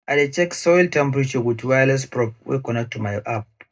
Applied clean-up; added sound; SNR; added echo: none; none; none; reverberation time 0.2 s.